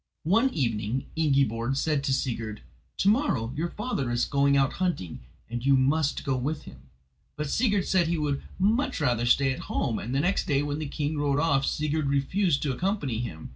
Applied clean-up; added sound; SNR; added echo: none; none; none; none.